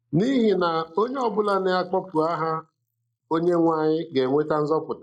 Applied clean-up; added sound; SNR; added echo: neural mask model Resemble Enhance denoiser.